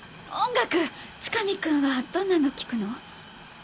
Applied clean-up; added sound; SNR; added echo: none; Train; 19 dB; none.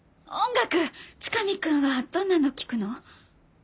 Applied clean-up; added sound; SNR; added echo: none; none; none; none.